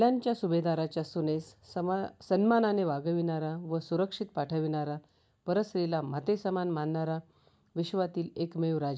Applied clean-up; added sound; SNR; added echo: none; none; none; none.